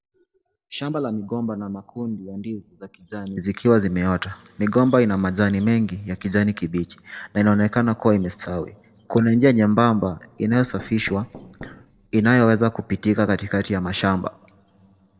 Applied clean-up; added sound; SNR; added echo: neural separator model SepFormer DNS4.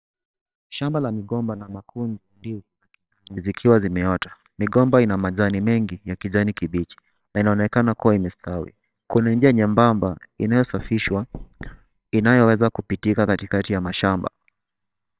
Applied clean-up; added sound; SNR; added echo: neural separator model SepFormer WHAMR!.